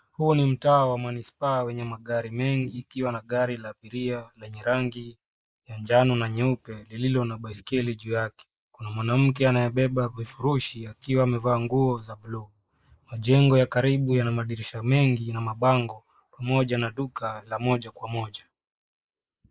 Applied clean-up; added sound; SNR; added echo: neural mask model Resemble Enhance denoiser.